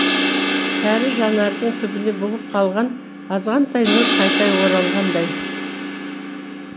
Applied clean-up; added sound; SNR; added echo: none; Crash cymbal; 1 dB; none.